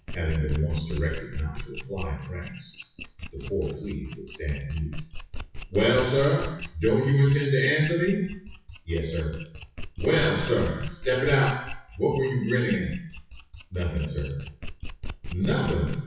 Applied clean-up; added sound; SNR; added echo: classical method WPE with log-MMSE.